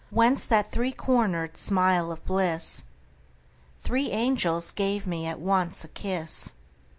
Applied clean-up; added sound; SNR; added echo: none; none; none; none.